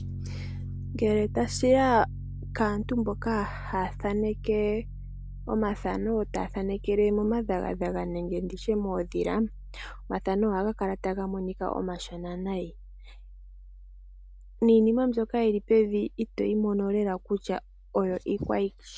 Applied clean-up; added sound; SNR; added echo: none; Piano; 12 dB; none.